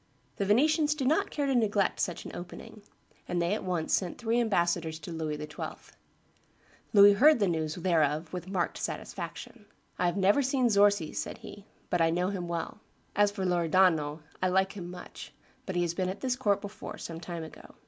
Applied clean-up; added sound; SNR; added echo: none; none; none; none.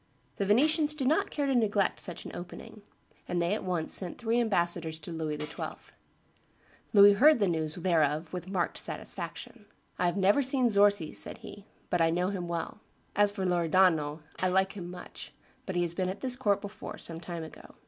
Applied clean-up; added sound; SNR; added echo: none; Tambourine; 7 dB; none.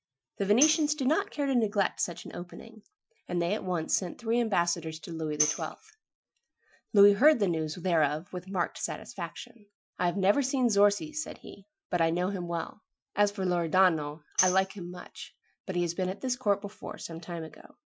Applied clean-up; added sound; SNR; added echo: classical method Wiener filter.